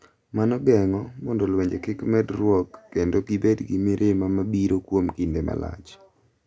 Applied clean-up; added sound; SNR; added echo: none; none; none; none.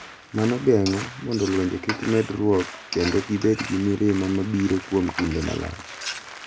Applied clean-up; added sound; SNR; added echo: none; Applause + Frying (food); 12 dB; none.